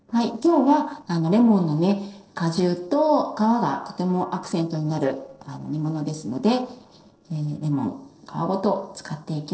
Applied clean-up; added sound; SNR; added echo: neural separator model SepFormer DNS4.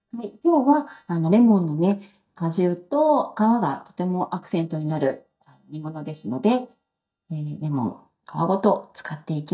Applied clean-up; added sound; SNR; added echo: neural mask model DeepFilterNet 3.